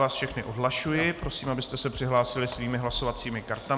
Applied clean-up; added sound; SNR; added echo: none; none; none; none.